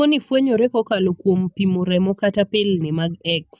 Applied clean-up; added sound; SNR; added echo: none; none; none; none.